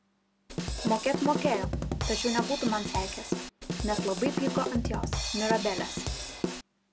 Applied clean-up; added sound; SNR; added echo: none; Drum kit; 0 dB; none.